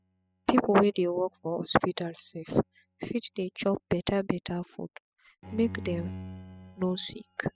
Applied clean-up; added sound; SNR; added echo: classical method spectral subtraction.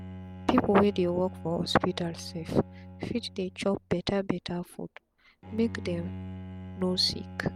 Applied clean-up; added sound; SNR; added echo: none; Bowed string instrument; 13 dB; none.